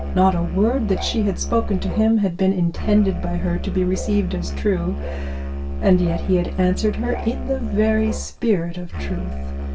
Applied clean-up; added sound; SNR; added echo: none; Musical instrument; 6 dB; reverberation time 0.2 s.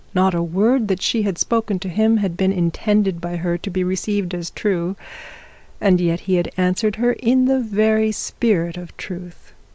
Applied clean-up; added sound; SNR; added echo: none; none; none; none.